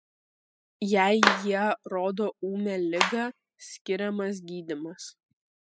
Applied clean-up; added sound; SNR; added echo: classical method spectral subtraction.